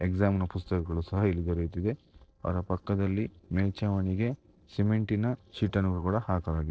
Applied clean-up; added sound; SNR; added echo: neural separator model SepFormer DNS4.